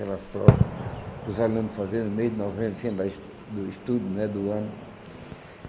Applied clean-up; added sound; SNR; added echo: none; Fireworks; 0 dB; none.